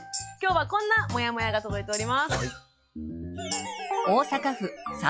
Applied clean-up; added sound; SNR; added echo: classical method log-MMSE.